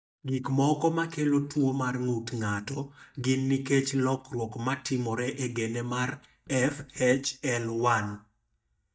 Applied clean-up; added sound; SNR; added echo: neural mask model DeepFilterNet 3.